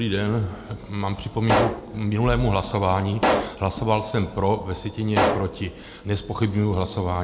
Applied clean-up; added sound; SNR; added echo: none; Explosion; 3 dB; none.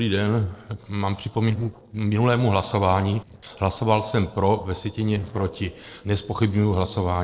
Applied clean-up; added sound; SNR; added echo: neural separator model SepFormer DNS4.